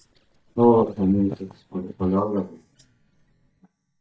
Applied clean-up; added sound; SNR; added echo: neural mask model DeepFilterNet 3.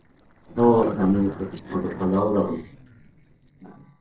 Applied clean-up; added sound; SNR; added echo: neural separator model SepFormer DNS4.